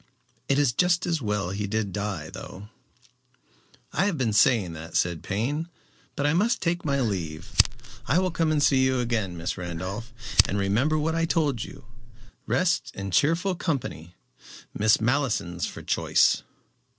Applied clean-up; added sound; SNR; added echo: none; Fire; 4 dB; none.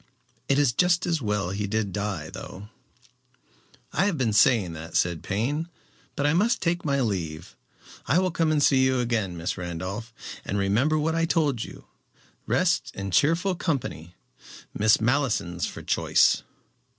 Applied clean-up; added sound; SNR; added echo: none; none; none; none.